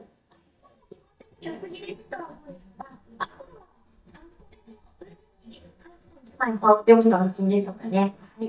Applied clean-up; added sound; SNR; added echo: neural mask model DeepFilterNet 3.